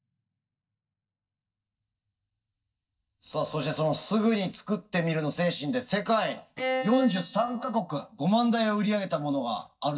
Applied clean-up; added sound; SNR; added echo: neural mask model DeepFilterNet 3.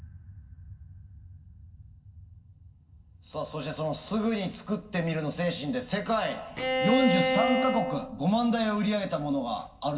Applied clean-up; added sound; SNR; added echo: none; Bowed string instrument; -2 dB; reverberation time 0.2 s.